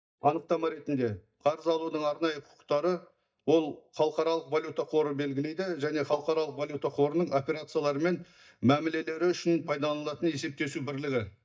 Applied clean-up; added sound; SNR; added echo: neural mask model DeepFilterNet 3.